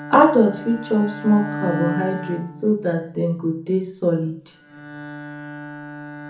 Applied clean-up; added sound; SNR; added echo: none; Bowed string instrument; 11 dB; reverberation time 0.6 s.